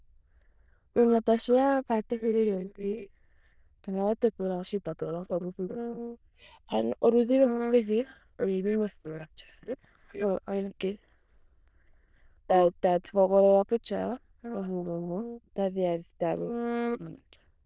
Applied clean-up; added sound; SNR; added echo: neural diffusion model UNIVERSE++.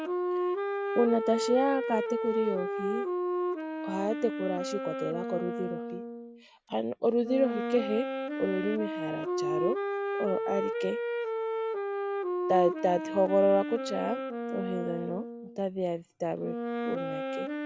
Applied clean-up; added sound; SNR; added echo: none; Wind instrument, woodwind instrument; 2 dB; none.